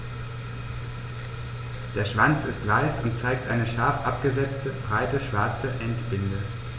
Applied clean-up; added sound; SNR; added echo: none; none; none; none.